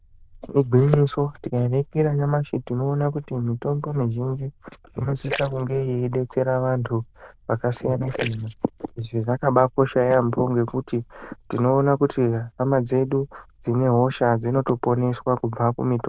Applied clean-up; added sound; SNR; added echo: neural diffusion model UNIVERSE++.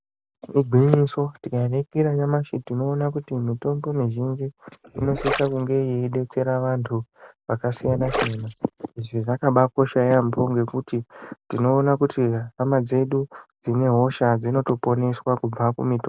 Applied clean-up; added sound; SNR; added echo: none; Gurgling; 7 dB; none.